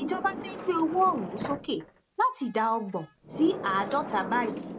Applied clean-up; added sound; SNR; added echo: none; Sliding door; 10 dB; none.